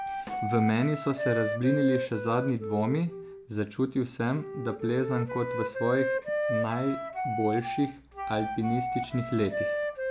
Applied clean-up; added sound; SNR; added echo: none; Wind instrument, woodwind instrument; 4 dB; none.